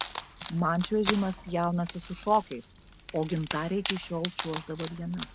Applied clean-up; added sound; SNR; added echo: none; Wood; 3 dB; none.